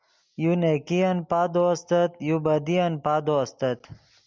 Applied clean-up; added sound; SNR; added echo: none; none; none; none.